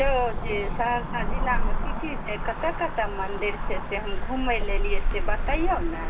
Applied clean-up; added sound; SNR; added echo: none; Cricket / Motor vehicle (road); -4 dB; reverberation time 0.2 s.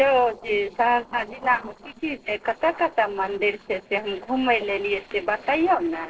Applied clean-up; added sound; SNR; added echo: neural separator model SepFormer DNS4.